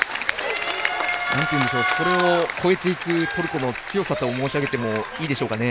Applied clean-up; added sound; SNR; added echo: none; Wind instrument, woodwind instrument; 5 dB; none.